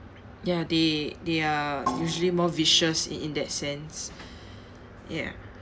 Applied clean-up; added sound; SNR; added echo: none; Percussion; 11 dB; none.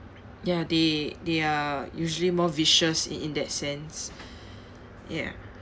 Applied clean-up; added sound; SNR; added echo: none; none; none; none.